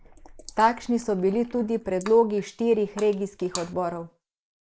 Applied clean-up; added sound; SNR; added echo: neural mask model Resemble Enhance denoiser.